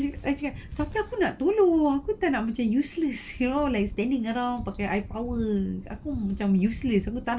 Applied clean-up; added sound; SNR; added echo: none; none; none; none.